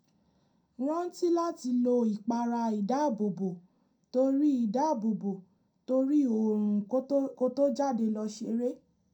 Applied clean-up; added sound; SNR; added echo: none; none; none; reverberation time 0.2 s.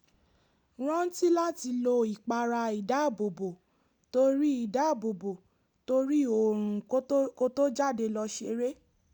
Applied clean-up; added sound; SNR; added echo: none; none; none; none.